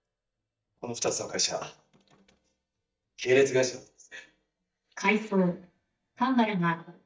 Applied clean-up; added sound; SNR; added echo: neural mask model DeepFilterNet 3.